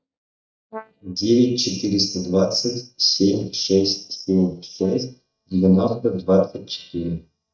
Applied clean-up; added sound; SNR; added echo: neural mask model DeepFilterNet 3.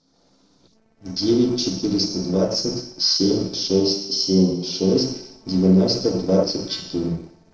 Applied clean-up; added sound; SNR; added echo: neural separator model SepFormer DNS4.